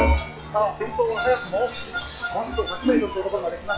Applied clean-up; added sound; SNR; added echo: classical method log-MMSE.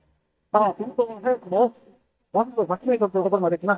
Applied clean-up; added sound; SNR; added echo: neural mask model DeepFilterNet 3.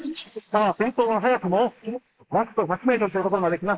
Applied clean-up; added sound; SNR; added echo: neural mask model Resemble Enhance denoiser.